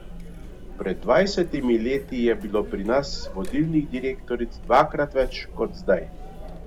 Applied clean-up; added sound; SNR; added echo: none; Chatter; 11 dB; none.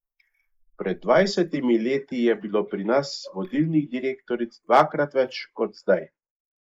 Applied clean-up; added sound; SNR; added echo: neural mask model Resemble Enhance denoiser.